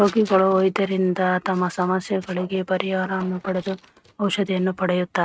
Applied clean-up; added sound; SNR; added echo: neural mask model RNNoise.